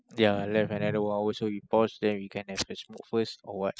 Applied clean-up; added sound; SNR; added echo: classical method spectral subtraction.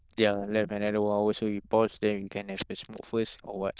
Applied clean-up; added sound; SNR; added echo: neural diffusion model UNIVERSE++.